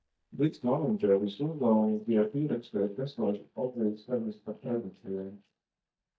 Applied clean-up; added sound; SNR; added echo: neural mask model DeepFilterNet 3.